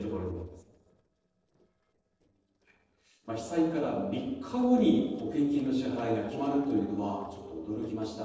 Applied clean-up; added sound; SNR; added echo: neural separator model SepFormer DNS4.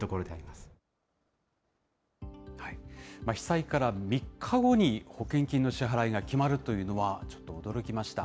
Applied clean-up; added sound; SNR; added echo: none; none; none; none.